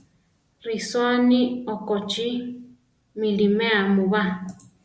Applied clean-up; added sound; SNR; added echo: none; none; none; none.